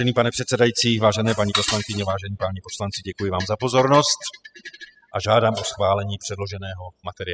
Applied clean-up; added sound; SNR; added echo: classical method spectral subtraction.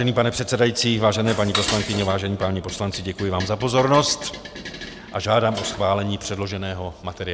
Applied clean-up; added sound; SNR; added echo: none; Dishes, pots, and pans; 12 dB; none.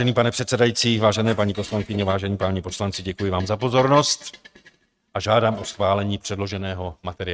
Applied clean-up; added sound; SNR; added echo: neural mask model RNNoise.